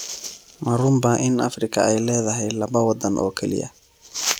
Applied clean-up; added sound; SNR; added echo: none; none; none; none.